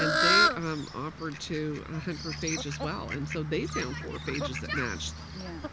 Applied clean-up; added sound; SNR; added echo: none; Fowl; -3 dB; none.